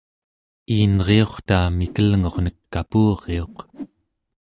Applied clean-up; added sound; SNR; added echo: neural mask model RNNoise.